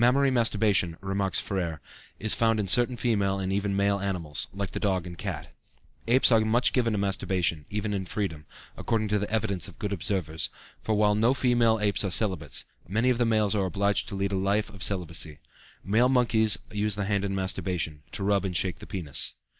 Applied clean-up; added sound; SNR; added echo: neural mask model Resemble Enhance denoiser.